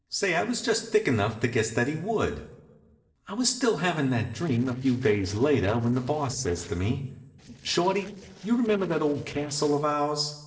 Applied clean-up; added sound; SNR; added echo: neural separator model SepFormer DNS4.